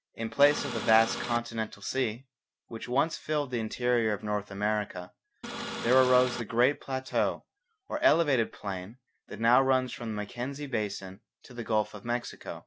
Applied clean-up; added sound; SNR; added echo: none; Printer; 6 dB; none.